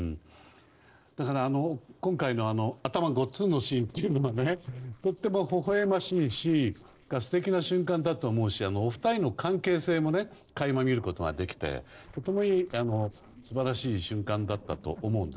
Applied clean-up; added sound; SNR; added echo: neural separator model SepFormer DNS4.